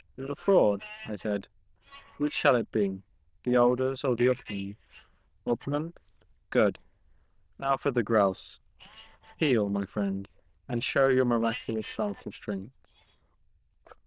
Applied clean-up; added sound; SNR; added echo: neural diffusion model UNIVERSE++.